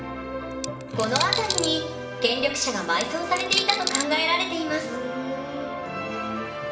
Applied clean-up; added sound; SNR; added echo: none; Coin (dropping); 3 dB; reverberation time 0.9 s.